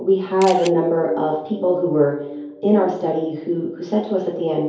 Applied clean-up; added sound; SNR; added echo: none; Camera; 13 dB; reverberation time 2.4 s.